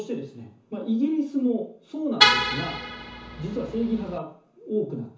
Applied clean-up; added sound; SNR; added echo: none; Vehicle horn, car horn, honking; -4 dB; reverberation time 0.9 s.